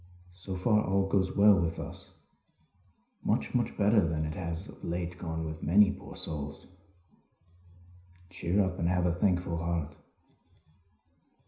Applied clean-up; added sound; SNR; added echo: none; none; none; reverberation time 0.5 s.